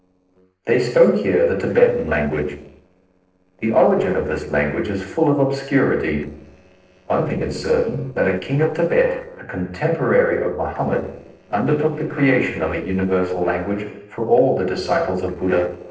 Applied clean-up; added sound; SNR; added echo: neural separator model SepFormer DNS4.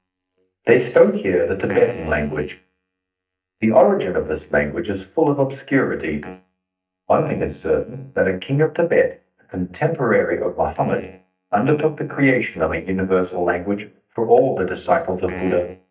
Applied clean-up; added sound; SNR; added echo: neural mask model DeepFilterNet 3.